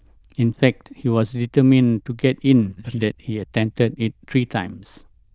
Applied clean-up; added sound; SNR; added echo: neural diffusion model UNIVERSE++.